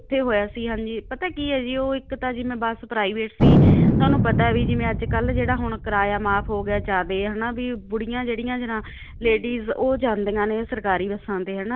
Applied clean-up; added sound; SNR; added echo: none; Thunder; 0 dB; none.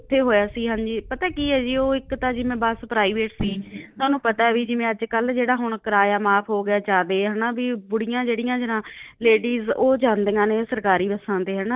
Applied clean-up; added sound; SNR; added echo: neural mask model DeepFilterNet 3.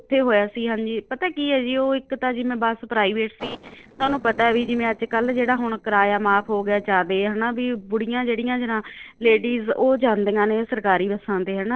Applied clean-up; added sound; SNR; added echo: neural separator model SepFormer DNS4.